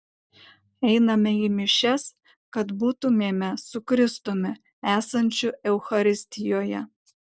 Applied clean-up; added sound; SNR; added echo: none; none; none; none.